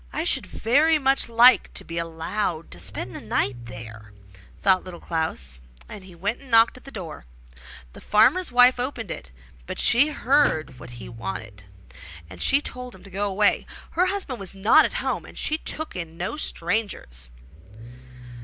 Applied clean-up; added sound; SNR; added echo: none; Engine starting / Car + Drawer open or close / Wood; 17 dB; none.